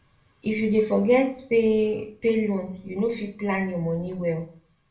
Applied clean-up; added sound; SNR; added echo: none; none; none; reverberation time 0.4 s.